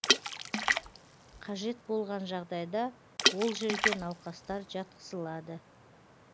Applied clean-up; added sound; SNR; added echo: none; Water / Splash, splatter; -2 dB; none.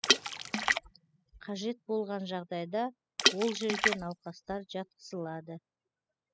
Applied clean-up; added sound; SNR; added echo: classical method spectral subtraction.